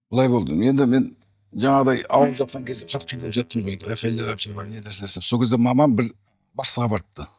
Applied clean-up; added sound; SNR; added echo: neural mask model DeepFilterNet 3.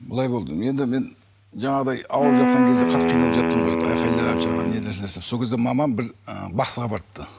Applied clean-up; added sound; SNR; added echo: none; Wind instrument, woodwind instrument; -3 dB; none.